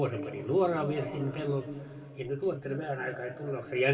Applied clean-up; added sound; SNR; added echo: none; none; none; reverberation time 2.4 s.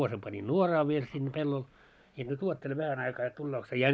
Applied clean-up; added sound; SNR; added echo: none; none; none; none.